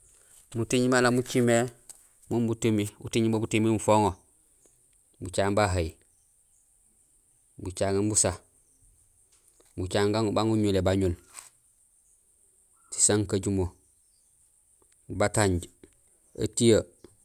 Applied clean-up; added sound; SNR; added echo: none; none; none; none.